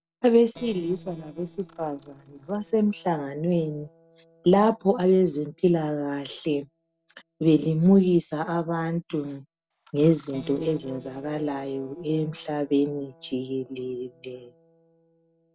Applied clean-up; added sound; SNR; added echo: neural separator model SepFormer DNS4.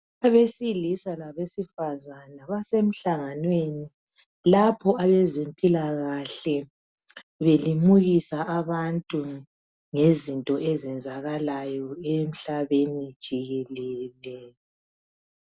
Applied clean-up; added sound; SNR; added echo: none; none; none; none.